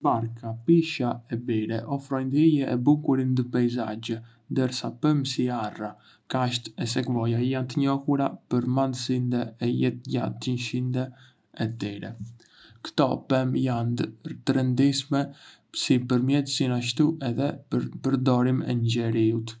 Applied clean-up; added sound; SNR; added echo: none; none; none; none.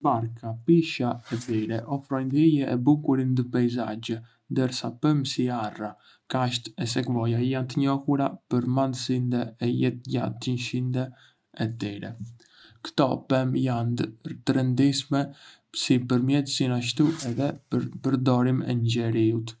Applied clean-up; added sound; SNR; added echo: neural mask model RNNoise.